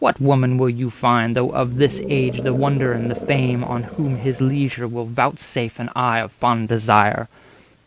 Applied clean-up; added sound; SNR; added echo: none; Animal; 11 dB; none.